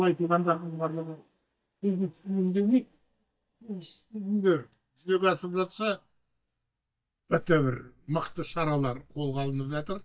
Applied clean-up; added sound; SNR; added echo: neural mask model DeepFilterNet 3.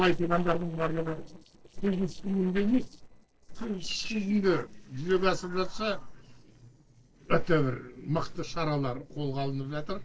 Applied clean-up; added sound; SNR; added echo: neural separator model SepFormer DNS4.